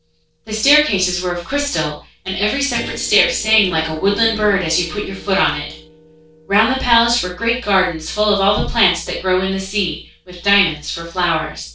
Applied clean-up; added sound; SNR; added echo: neural separator model SepFormer DNS4.